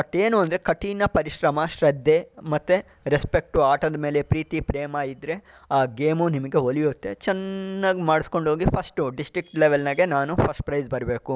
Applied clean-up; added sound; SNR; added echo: none; none; none; none.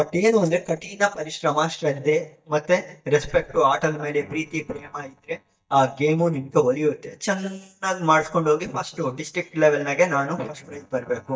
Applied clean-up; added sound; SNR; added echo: neural mask model DeepFilterNet 3.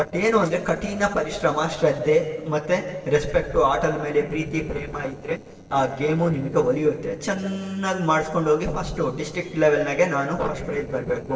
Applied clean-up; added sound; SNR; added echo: neural separator model SepFormer DNS4.